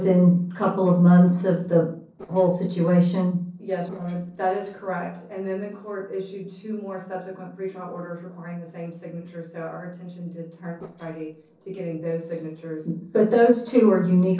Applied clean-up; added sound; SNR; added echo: neural separator model SepFormer DNS4.